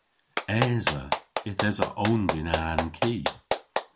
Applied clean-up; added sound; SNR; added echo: none; Clapping; 2 dB; none.